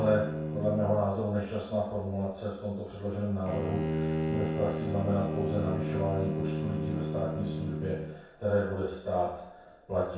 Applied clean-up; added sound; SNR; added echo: none; Bowed string instrument; 3 dB; reverberation time 0.7 s.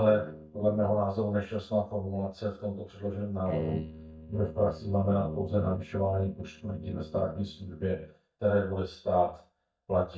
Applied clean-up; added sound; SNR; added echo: neural mask model DeepFilterNet 3.